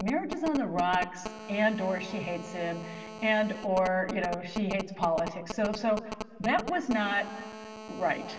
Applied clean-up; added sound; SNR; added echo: none; Telephone; 11 dB; reverberation time 2.5 s.